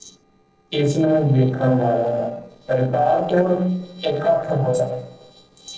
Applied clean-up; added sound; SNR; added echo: neural separator model SepFormer DNS4.